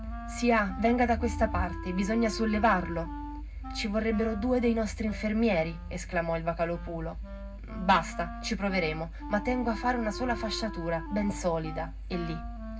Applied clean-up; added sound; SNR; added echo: none; Wind instrument, woodwind instrument; 13 dB; reverberation time 0.4 s.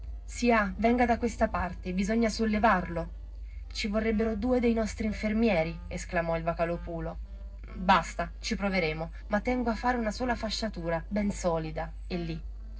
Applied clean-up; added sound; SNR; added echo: neural separator model SepFormer DNS4.